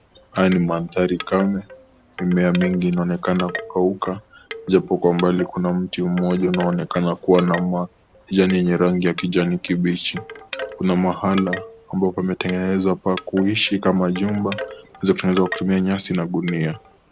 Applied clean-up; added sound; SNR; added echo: none; Wind chime / Wood; 15 dB; none.